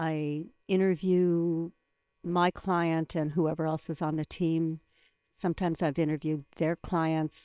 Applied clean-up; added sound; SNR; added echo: neural separator model SepFormer WHAM!.